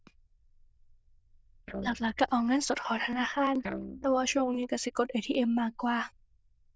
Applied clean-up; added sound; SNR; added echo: neural diffusion model UNIVERSE++.